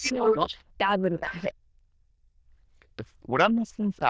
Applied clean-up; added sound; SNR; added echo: neural diffusion model UNIVERSE++.